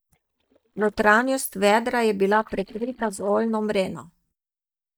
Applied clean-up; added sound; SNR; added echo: neural mask model DeepFilterNet 3.